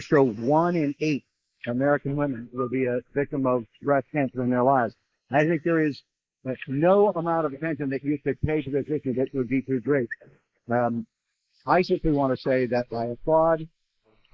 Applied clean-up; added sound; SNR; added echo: neural mask model Resemble Enhance denoiser.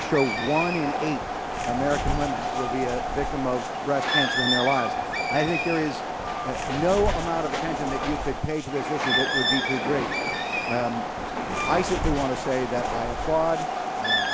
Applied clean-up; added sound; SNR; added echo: none; Bird + Train; -1 dB; none.